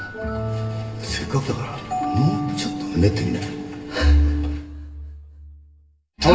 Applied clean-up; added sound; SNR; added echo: none; none; none; reverberation time 2.3 s.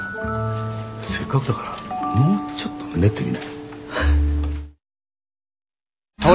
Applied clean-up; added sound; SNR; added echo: none; none; none; none.